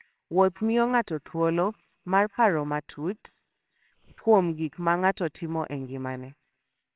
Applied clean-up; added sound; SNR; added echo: neural separator model SepFormer WHAMR!.